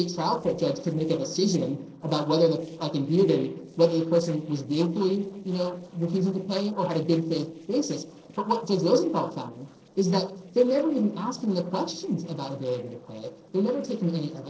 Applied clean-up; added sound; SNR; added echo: neural separator model SepFormer DNS4.